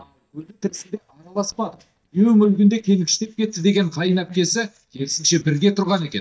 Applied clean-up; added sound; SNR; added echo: neural mask model DeepFilterNet 3.